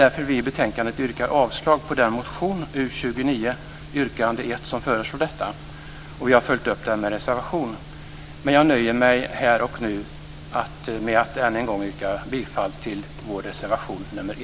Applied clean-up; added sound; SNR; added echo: none; none; none; none.